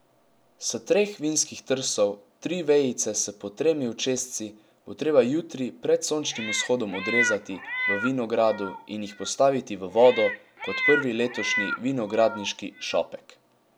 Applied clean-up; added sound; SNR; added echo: none; Meow; 5 dB; none.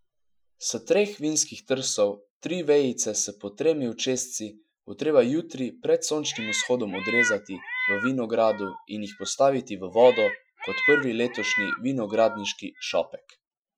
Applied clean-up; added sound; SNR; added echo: classical method Wiener filter.